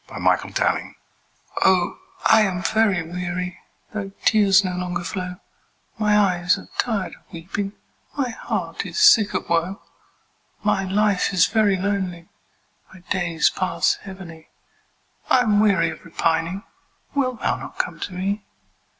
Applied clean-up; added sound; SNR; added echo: none; none; none; none.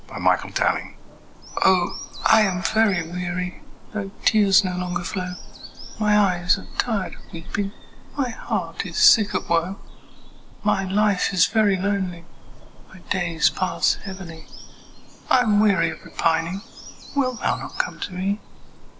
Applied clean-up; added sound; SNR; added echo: none; Bird vocalization, bird call, bird song; 11 dB; none.